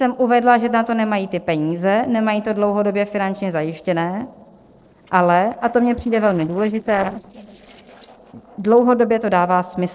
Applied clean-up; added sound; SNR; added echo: neural separator model SepFormer DNS4.